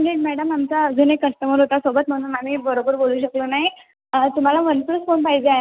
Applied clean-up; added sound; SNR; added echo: none; none; none; none.